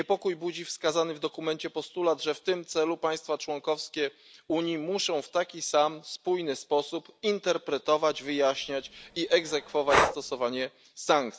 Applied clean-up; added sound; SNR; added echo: none; Breathing; 3 dB; none.